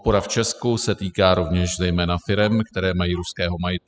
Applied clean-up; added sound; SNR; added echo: classical method spectral subtraction.